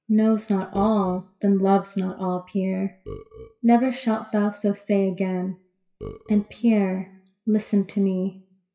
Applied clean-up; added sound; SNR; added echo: classical method WPE with log-MMSE.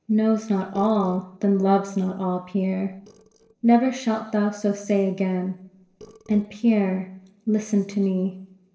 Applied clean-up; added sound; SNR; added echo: neural separator model SepFormer DNS4.